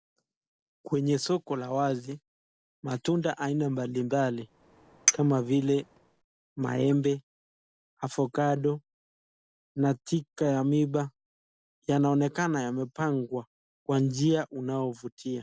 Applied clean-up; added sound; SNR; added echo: none; Chink, clink; 4 dB; none.